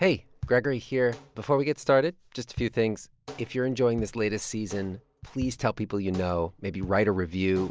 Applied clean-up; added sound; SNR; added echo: none; none; none; none.